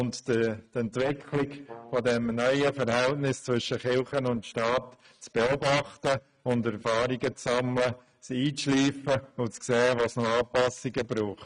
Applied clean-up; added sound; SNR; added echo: neural mask model RNNoise.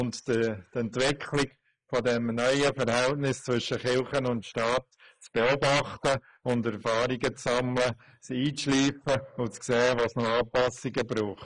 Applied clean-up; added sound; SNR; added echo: neural mask model Resemble Enhance denoiser.